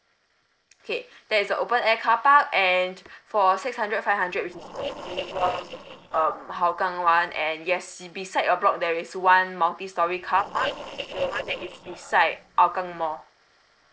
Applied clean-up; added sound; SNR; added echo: neural separator model SepFormer DNS4.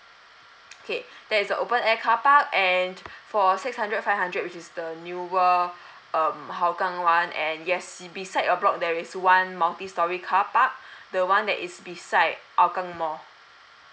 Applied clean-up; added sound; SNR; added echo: none; none; none; none.